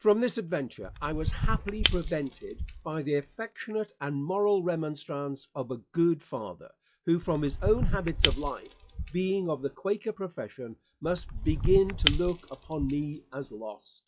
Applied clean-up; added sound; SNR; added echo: classical method log-MMSE.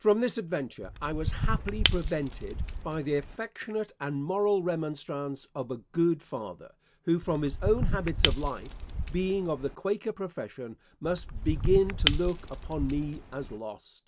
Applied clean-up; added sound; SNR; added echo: none; Shatter / Crushing; 0 dB; none.